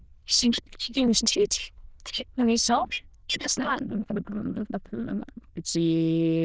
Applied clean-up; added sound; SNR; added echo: neural diffusion model UNIVERSE++.